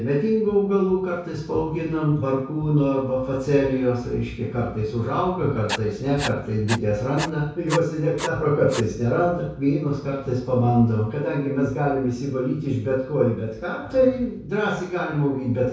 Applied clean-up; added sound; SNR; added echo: none; Writing; 11 dB; reverberation time 0.6 s.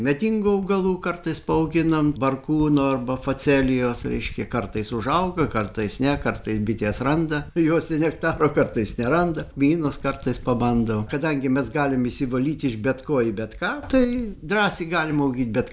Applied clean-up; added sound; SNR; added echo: none; none; none; none.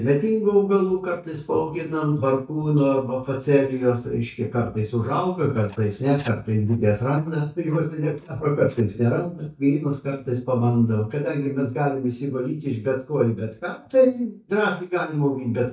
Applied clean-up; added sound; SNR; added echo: neural mask model DeepFilterNet 3.